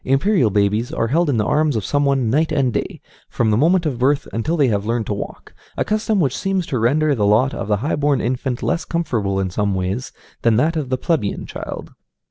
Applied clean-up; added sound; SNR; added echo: none; none; none; none.